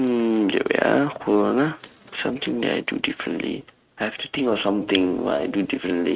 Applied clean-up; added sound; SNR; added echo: neural mask model RNNoise.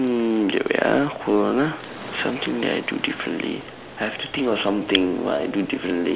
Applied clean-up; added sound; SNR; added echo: none; Bird; 19 dB; none.